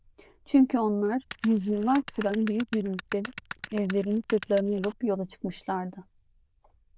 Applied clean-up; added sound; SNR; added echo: neural diffusion model UNIVERSE++.